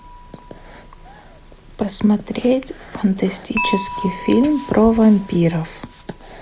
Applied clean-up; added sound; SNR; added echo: none; Dishes, pots, and pans / Chink, clink; 14 dB; none.